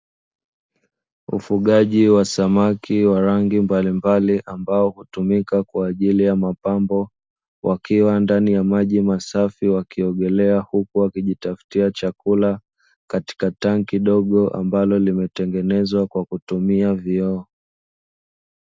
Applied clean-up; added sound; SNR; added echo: none; none; none; none.